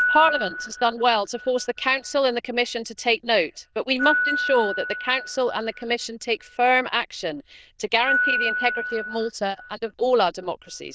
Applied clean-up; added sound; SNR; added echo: neural diffusion model UNIVERSE++.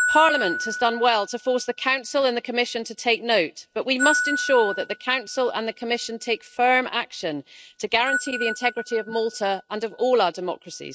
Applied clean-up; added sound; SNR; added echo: neural mask model RNNoise.